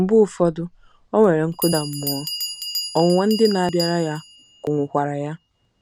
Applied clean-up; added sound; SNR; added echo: none; Bell; 12 dB; none.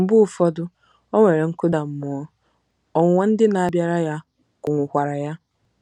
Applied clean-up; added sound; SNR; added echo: none; none; none; none.